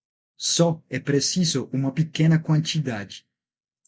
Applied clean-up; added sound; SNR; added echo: none; none; none; none.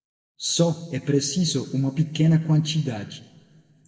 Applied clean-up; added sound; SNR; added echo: none; none; none; reverberation time 1.1 s.